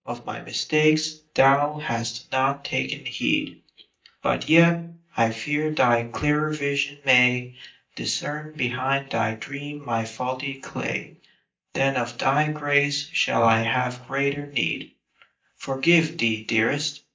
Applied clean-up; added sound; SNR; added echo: neural mask model DeepFilterNet 3.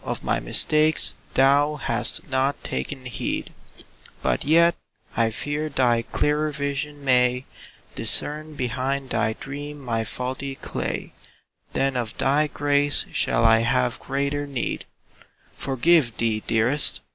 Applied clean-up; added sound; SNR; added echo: none; none; none; none.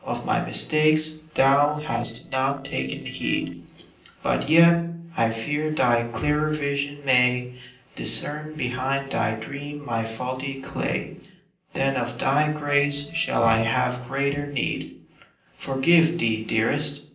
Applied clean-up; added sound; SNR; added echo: neural separator model SepFormer DNS4.